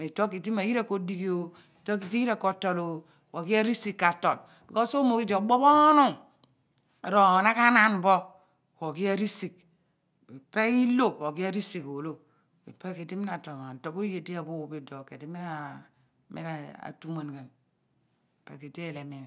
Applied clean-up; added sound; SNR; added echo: none; none; none; none.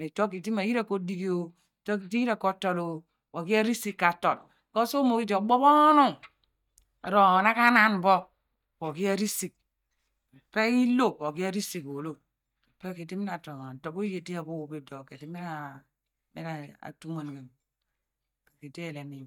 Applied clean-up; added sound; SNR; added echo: neural mask model DeepFilterNet 3.